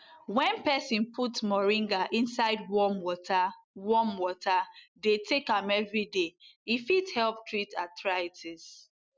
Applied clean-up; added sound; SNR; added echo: none; none; none; none.